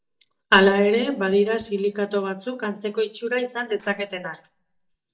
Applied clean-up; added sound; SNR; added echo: neural mask model DeepFilterNet 3.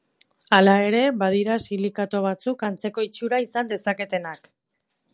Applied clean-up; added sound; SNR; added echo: none; none; none; none.